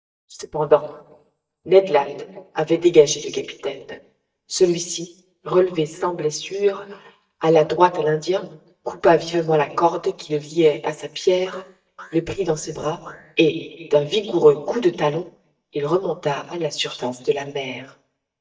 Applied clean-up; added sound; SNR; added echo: neural mask model DeepFilterNet 3.